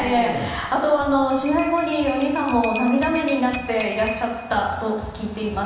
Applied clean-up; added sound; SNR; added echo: none; Bell; 16 dB; reverberation time 1.1 s.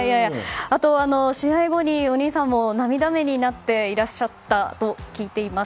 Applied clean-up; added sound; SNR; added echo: none; none; none; none.